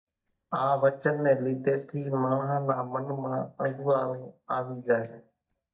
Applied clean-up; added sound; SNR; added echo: neural mask model DeepFilterNet 3.